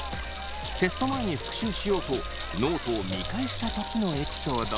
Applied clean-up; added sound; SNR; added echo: none; Sink (filling or washing) / Water tap, faucet; 8 dB; none.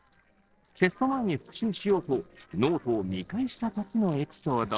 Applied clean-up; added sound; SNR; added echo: neural separator model SepFormer DNS4.